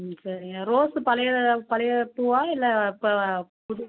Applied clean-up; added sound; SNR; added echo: none; none; none; none.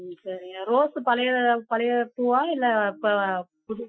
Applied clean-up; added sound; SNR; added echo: classical method Wiener filter.